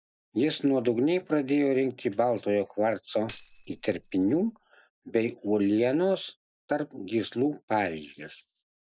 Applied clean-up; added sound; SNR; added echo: none; Tambourine; 5 dB; none.